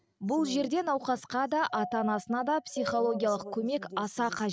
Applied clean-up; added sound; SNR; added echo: neural mask model RNNoise.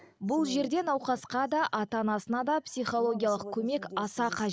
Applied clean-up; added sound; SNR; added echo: none; none; none; none.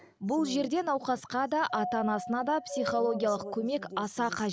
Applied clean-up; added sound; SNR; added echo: none; Doorbell; 7 dB; none.